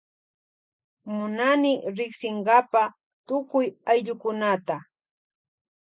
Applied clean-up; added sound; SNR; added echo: none; none; none; none.